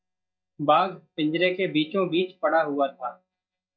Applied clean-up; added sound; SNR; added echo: neural mask model DeepFilterNet 3.